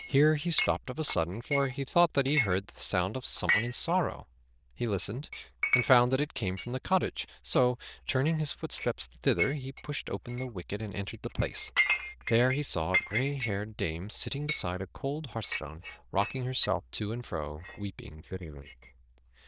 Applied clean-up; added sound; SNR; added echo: neural diffusion model UNIVERSE++.